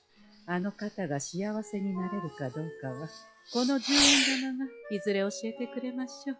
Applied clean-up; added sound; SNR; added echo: classical method log-MMSE.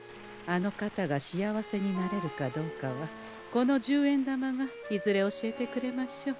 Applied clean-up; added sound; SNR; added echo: none; none; none; none.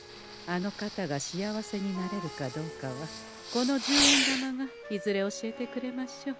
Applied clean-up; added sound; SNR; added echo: none; Fireworks; 2 dB; none.